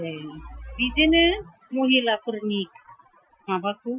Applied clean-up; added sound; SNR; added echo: classical method Wiener filter.